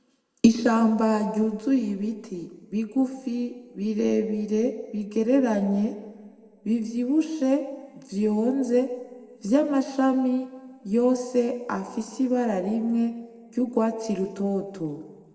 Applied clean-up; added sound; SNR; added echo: none; none; none; reverberation time 1.2 s.